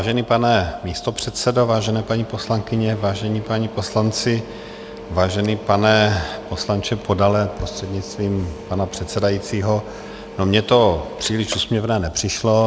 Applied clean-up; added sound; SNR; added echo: none; Mechanical fan; 16 dB; none.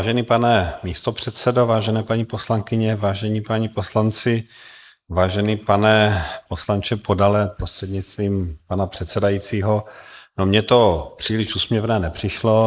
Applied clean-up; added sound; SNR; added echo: neural mask model Resemble Enhance denoiser.